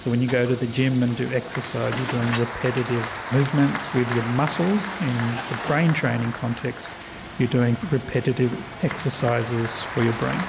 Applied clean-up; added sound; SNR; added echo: none; Applause + Truck; 9 dB; none.